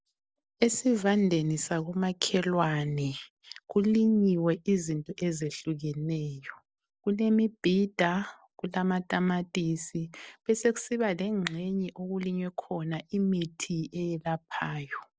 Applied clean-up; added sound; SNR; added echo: none; none; none; none.